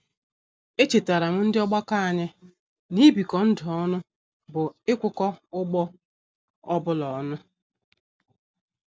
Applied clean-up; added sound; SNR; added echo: none; none; none; none.